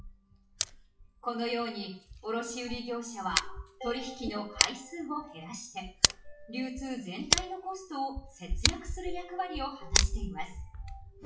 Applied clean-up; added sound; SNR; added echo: classical method WPE with log-MMSE.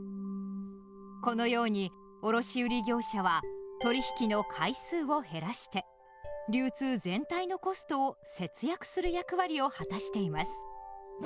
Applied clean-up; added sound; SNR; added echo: none; none; none; none.